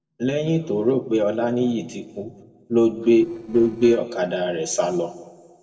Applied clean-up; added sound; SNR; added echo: neural separator model SepFormer DNS4.